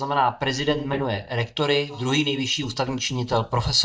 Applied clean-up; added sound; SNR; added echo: neural mask model DeepFilterNet 3.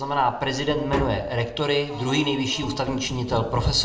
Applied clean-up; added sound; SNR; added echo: none; Tap; 11 dB; reverberation time 0.7 s.